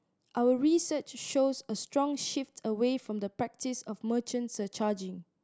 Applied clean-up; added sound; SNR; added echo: none; none; none; none.